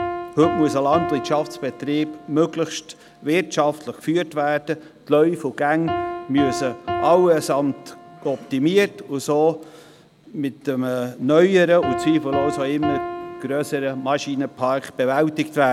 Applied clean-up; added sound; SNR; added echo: none; Piano; 11 dB; none.